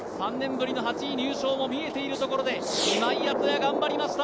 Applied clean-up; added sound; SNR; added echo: none; Fireworks; 13 dB; none.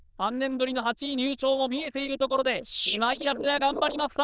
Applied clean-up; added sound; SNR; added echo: neural diffusion model UNIVERSE++.